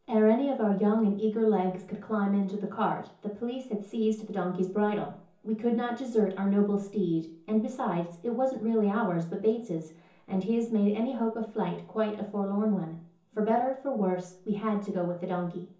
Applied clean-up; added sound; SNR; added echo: none; none; none; reverberation time 0.6 s.